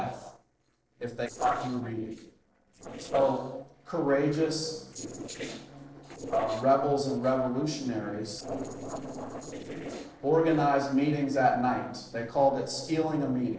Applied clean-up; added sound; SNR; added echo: neural separator model SepFormer DNS4.